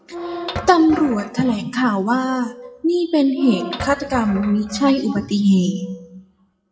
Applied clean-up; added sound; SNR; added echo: classical method WPE with log-MMSE.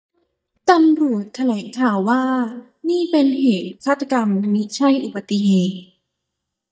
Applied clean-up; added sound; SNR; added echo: neural mask model DeepFilterNet 3.